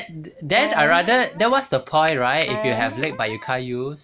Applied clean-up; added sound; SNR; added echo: none; Finger snapping + Wind instrument, woodwind instrument; 10 dB; none.